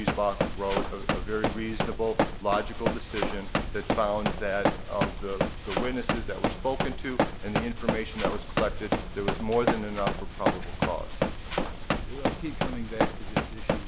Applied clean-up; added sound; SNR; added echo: none; Run; -3 dB; none.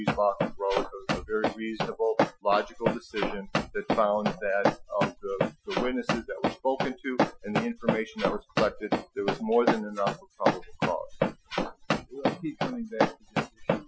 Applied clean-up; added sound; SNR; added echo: classical method Wiener filter.